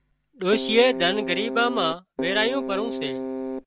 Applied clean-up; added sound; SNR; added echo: none; Keyboard (musical); 5 dB; none.